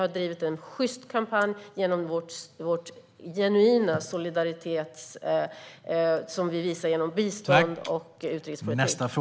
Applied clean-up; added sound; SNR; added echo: none; none; none; none.